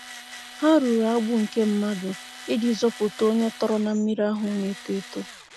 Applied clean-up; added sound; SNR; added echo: none; Tools; 16 dB; none.